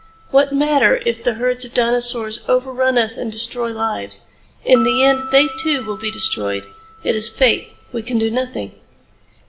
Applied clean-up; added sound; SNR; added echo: none; Piano; 15 dB; reverberation time 0.6 s.